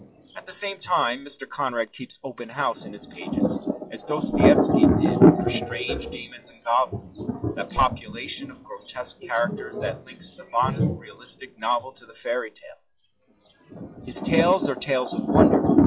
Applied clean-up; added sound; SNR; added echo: classical method log-MMSE.